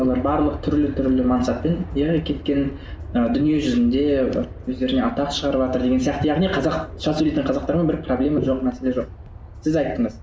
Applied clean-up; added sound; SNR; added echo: none; Aircraft; 13 dB; none.